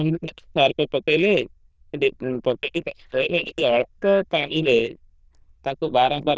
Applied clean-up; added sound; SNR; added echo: neural diffusion model UNIVERSE++.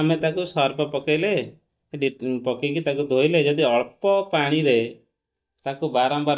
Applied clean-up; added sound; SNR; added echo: neural mask model DeepFilterNet 3.